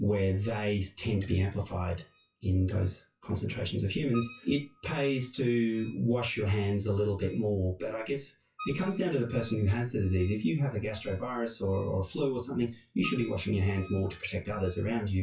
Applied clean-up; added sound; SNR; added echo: classical method WPE with log-MMSE.